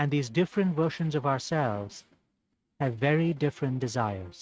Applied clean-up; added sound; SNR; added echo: neural mask model RNNoise.